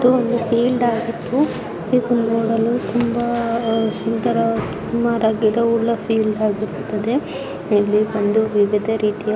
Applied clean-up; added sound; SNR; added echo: none; none; none; none.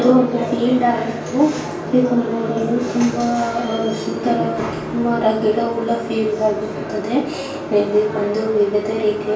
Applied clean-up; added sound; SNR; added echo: none; none; none; reverberation time 0.3 s.